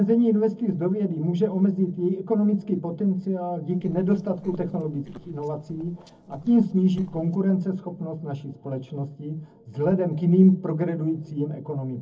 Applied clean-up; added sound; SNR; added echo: neural separator model SepFormer DNS4.